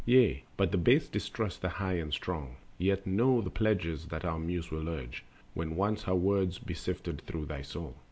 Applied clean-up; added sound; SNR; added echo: none; none; none; none.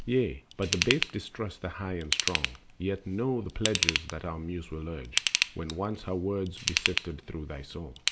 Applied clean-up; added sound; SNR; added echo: none; Ratchet, pawl / Tools; 1 dB; none.